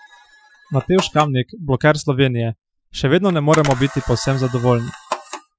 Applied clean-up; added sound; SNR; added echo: classical method Wiener filter.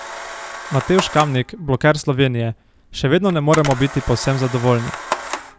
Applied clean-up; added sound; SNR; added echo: none; Camera; 11 dB; none.